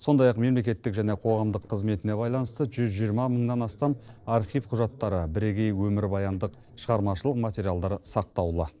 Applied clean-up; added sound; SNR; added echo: neural separator model SepFormer DNS4.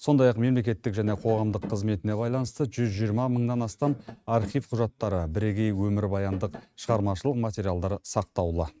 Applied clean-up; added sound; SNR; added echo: neural mask model RNNoise.